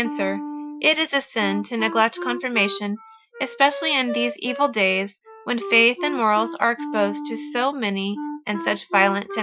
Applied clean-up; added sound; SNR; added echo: classical method Wiener filter.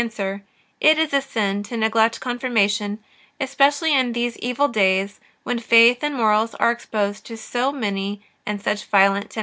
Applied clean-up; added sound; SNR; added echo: none; none; none; none.